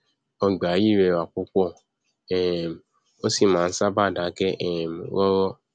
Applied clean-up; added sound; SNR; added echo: none; none; none; none.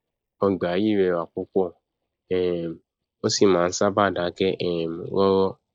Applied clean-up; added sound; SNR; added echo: neural mask model DeepFilterNet 3.